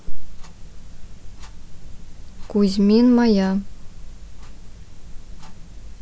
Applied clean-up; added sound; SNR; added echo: none; none; none; none.